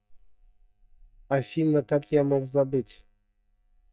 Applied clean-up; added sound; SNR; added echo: neural mask model DeepFilterNet 3.